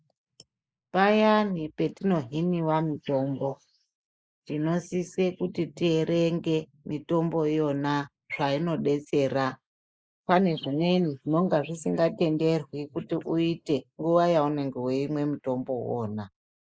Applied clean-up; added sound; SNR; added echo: neural mask model Resemble Enhance denoiser.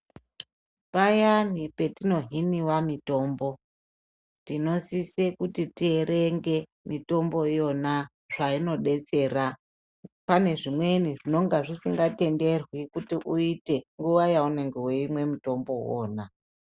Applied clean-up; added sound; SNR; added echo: none; none; none; none.